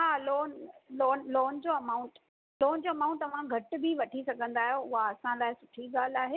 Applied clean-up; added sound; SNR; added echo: none; none; none; none.